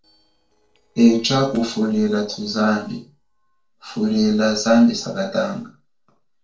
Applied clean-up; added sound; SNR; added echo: neural separator model SepFormer DNS4.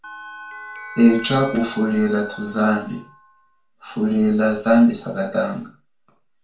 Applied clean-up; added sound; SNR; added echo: none; Bell; 16 dB; reverberation time 0.3 s.